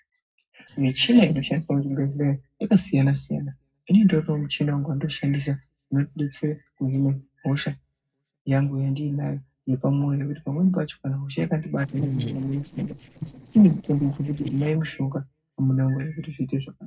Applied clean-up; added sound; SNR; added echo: neural separator model SepFormer DNS4.